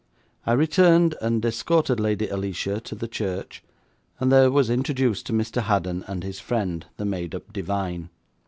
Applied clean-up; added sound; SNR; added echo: none; none; none; none.